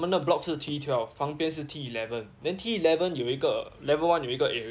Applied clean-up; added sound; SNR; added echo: none; none; none; none.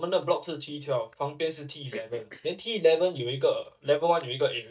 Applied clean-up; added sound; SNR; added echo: neural mask model DeepFilterNet 3.